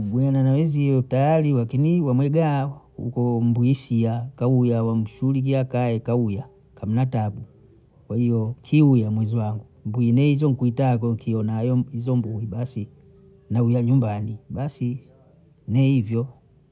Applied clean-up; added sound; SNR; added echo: none; none; none; none.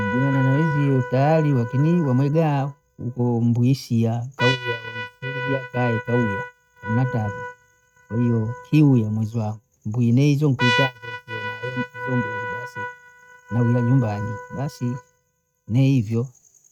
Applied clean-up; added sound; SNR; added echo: neural mask model RNNoise.